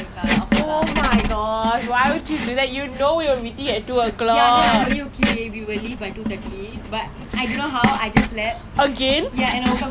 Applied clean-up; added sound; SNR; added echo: none; Writing; 3 dB; none.